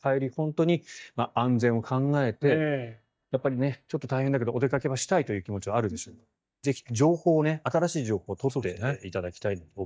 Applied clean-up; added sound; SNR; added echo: neural mask model DeepFilterNet 3.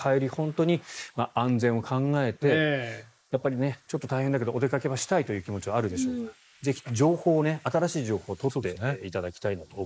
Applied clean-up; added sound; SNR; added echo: neural mask model Resemble Enhance denoiser.